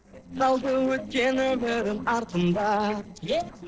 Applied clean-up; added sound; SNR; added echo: neural separator model SepFormer DNS4.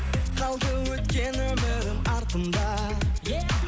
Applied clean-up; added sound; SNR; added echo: none; Engine starting / Car; 20 dB; none.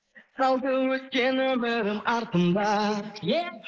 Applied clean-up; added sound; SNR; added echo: neural mask model Resemble Enhance denoiser.